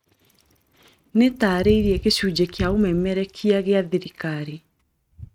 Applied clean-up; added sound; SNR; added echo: neural mask model RNNoise.